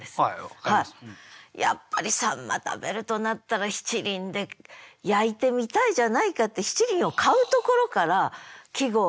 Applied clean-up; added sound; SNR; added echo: none; none; none; none.